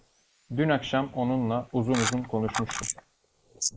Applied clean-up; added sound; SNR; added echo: neural mask model Resemble Enhance denoiser.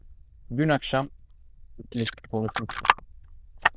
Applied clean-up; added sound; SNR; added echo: neural diffusion model UNIVERSE++.